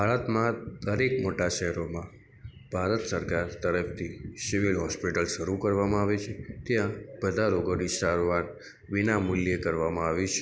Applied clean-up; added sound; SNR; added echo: none; none; none; none.